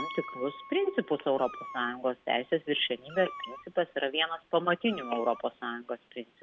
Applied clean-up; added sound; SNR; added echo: none; Meow + Piano; 15 dB; none.